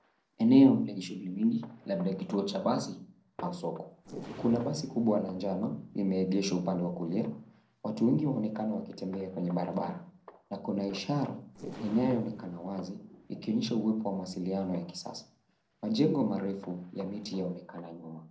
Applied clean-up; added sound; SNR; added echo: neural separator model SepFormer DNS4.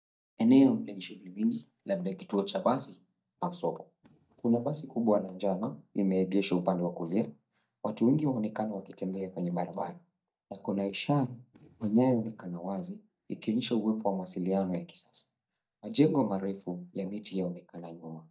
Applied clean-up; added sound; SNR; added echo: neural mask model DeepFilterNet 3.